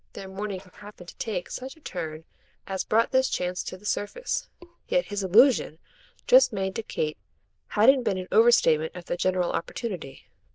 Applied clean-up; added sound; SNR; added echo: neural diffusion model UNIVERSE++.